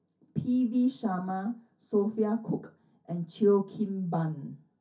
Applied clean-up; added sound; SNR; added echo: none; none; none; reverberation time 0.3 s.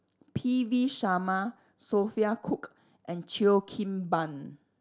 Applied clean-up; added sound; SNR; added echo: none; none; none; none.